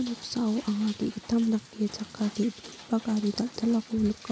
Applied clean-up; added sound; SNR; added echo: none; Rain; 18 dB; none.